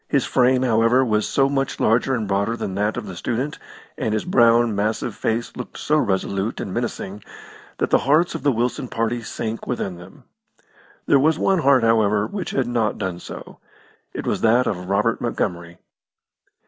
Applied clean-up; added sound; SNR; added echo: none; none; none; none.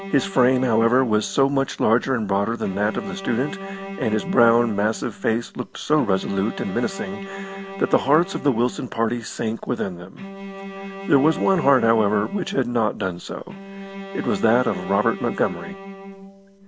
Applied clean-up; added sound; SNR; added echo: none; Bowed string instrument; 13 dB; none.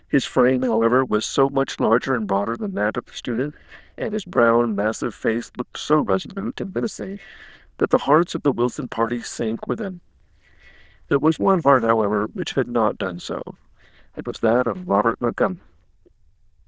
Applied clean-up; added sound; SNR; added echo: neural diffusion model UNIVERSE++.